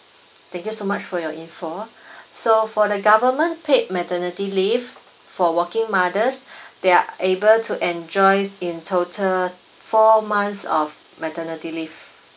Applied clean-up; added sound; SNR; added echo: none; none; none; none.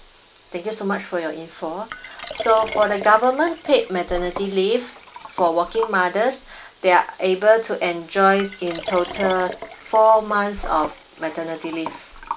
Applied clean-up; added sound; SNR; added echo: none; Liquid; 14 dB; none.